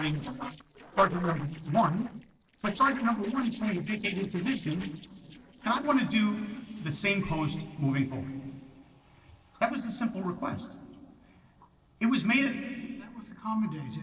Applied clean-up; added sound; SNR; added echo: neural separator model SepFormer DNS4.